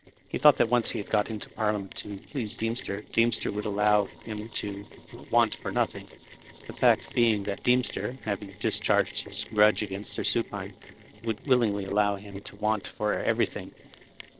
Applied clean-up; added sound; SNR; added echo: neural separator model SepFormer DNS4.